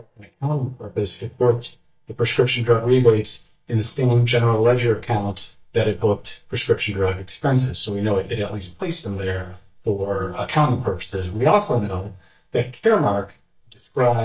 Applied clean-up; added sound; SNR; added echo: neural mask model DeepFilterNet 3.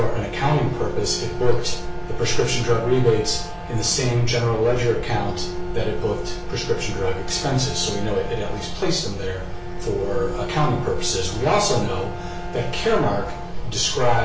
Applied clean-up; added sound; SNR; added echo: none; Bowed string instrument; 13 dB; reverberation time 0.4 s.